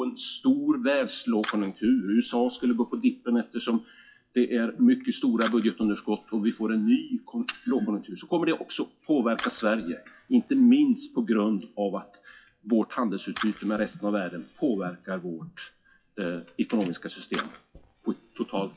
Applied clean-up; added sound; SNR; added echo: classical method WPE with log-MMSE.